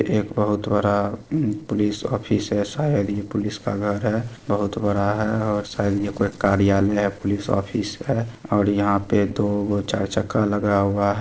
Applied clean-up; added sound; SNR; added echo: neural separator model SepFormer DNS4.